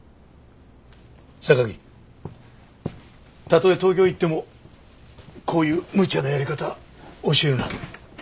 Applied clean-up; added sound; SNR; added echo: none; none; none; none.